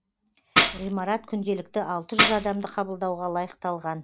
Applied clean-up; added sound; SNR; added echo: none; Tambourine; -2 dB; none.